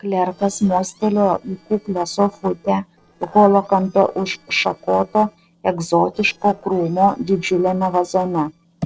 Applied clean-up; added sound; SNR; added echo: neural separator model SepFormer DNS4.